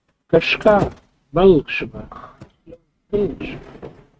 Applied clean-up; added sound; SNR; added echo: neural mask model RNNoise.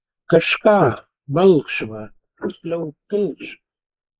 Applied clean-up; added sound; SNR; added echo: neural mask model Resemble Enhance denoiser.